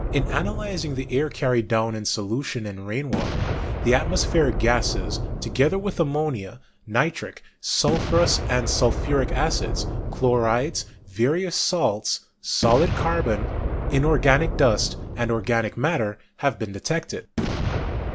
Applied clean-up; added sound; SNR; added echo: none; Boom; 4 dB; none.